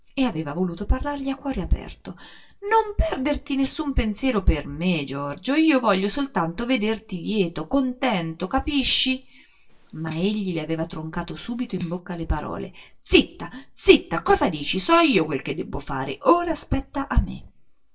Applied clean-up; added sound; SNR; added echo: neural separator model SepFormer DNS4.